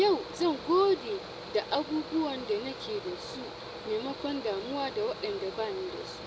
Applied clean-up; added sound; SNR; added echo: none; Mechanical fan; 10 dB; none.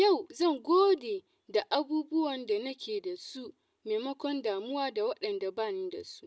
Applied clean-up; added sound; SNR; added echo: none; none; none; none.